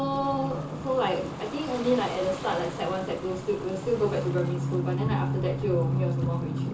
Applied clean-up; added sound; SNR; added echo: none; Ocean; 16 dB; reverberation time 0.2 s.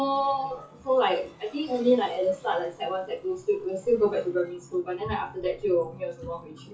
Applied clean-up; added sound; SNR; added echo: classical method WPE with log-MMSE.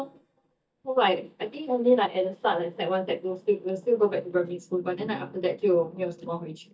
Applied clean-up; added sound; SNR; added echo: neural mask model DeepFilterNet 3.